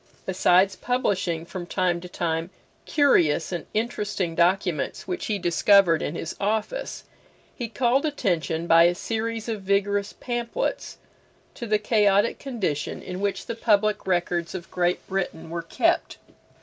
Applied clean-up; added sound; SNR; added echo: none; none; none; none.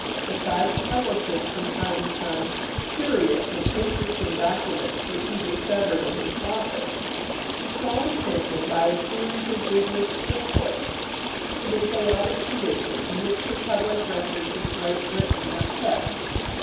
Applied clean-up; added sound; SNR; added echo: none; Stream; 0 dB; reverberation time 2.2 s.